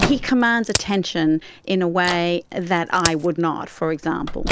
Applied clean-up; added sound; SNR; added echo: none; Microwave oven + Crack; 7 dB; none.